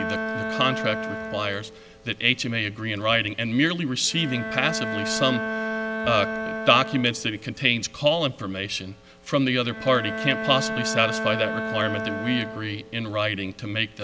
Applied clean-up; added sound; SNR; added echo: none; Bowed string instrument; 6 dB; none.